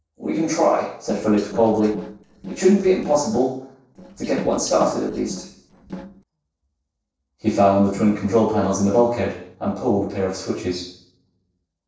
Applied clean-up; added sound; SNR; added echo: neural separator model SepFormer DNS4.